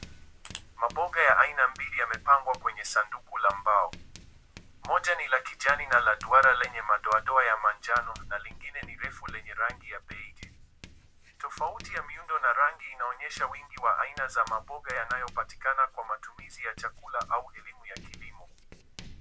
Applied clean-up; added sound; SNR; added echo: none; Writing; 19 dB; none.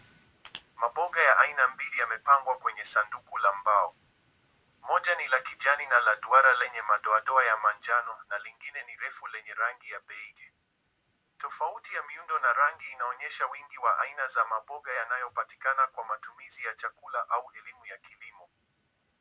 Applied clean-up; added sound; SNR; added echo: none; none; none; none.